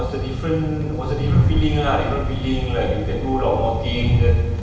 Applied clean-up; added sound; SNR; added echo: none; Train; -2 dB; reverberation time 1.2 s.